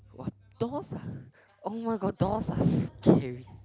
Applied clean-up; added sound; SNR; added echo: none; Drum; 19 dB; none.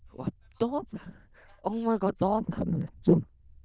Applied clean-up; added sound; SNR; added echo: neural diffusion model UNIVERSE++.